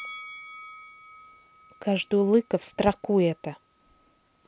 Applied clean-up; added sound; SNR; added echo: none; Bell; 19 dB; none.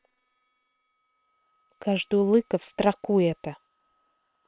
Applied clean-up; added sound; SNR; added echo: neural separator model SepFormer WHAM!.